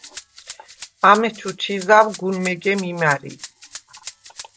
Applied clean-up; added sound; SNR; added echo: none; Rattle (instrument); 19 dB; none.